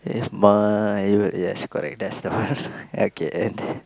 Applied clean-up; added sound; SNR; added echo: none; none; none; none.